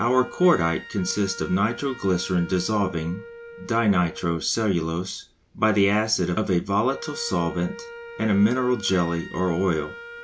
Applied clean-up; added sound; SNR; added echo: none; Wind instrument, woodwind instrument; 17 dB; none.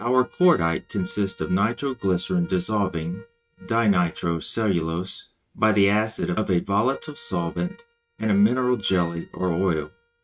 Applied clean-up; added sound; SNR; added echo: neural mask model RNNoise.